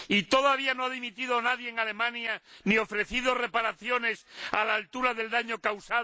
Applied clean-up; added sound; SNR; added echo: none; none; none; none.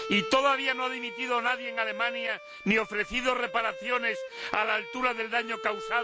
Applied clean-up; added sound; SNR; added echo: none; Bowed string instrument; 10 dB; none.